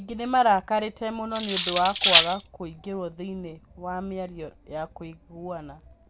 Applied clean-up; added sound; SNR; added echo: none; Cutlery, silverware; -4 dB; none.